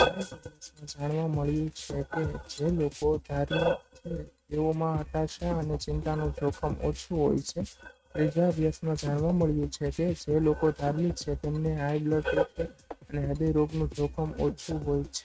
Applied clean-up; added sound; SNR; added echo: neural mask model RNNoise.